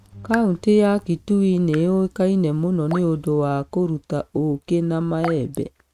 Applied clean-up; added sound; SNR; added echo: neural mask model RNNoise.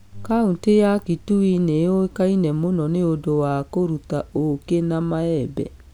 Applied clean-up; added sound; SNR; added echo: none; none; none; none.